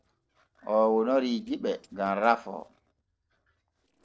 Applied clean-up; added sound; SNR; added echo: neural separator model SepFormer DNS4.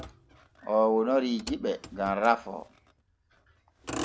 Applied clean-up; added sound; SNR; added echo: none; Motor vehicle (road); 14 dB; none.